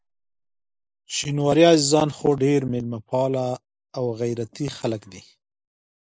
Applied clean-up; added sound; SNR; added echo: neural mask model Resemble Enhance denoiser.